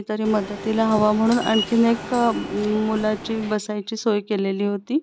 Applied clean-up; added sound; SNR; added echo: none; Subway, metro, underground; 11 dB; none.